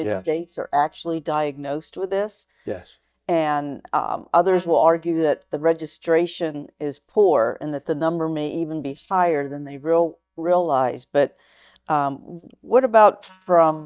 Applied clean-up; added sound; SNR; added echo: neural mask model DeepFilterNet 3.